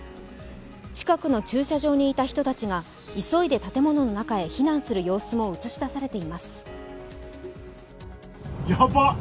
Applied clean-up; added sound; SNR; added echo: none; none; none; none.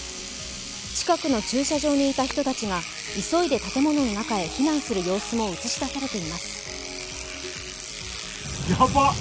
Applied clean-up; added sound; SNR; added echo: none; Engine / Domestic sounds, home sounds; 9 dB; none.